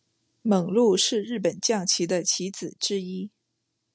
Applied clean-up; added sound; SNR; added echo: none; none; none; none.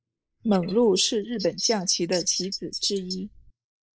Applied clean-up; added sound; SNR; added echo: neural mask model Resemble Enhance denoiser.